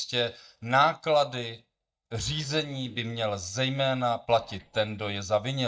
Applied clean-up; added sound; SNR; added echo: neural mask model DeepFilterNet 3.